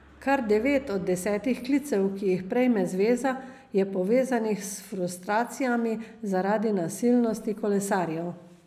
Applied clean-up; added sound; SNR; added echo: none; none; none; none.